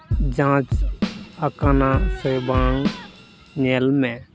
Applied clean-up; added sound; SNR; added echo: none; Drum kit; 2 dB; none.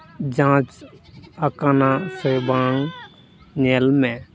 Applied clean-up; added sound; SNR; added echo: none; none; none; none.